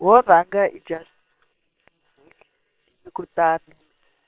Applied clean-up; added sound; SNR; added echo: neural separator model SepFormer WHAM!.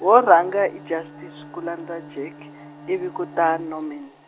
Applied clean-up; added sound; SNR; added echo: none; Bowed string instrument; 20 dB; none.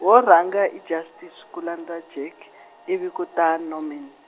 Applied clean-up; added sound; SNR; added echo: none; none; none; none.